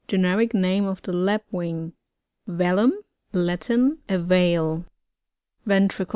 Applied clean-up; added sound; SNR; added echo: none; none; none; none.